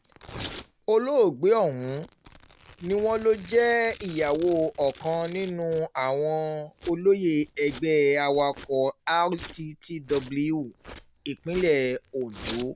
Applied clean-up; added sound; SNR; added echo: none; Domestic sounds, home sounds; 20 dB; none.